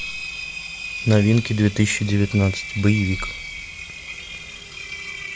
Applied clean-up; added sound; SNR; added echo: none; Engine; 10 dB; none.